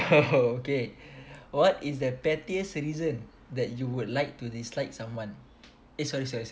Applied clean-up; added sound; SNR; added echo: none; none; none; none.